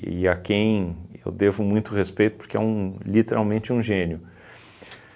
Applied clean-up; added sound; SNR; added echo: none; none; none; none.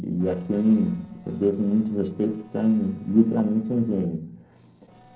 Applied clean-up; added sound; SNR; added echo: neural separator model SepFormer DNS4.